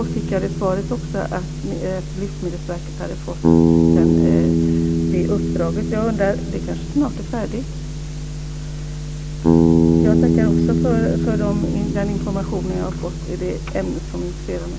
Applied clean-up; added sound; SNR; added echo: none; Bass guitar; -3 dB; none.